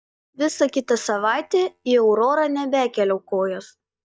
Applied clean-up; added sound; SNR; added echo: neural mask model DeepFilterNet 3.